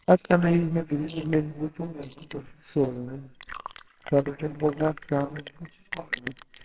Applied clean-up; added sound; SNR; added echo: neural separator model SepFormer WHAMR!.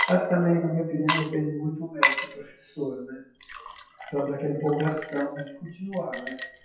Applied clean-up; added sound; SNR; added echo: classical method WPE with log-MMSE.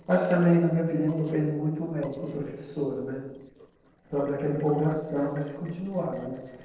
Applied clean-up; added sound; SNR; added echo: neural separator model SepFormer DNS4.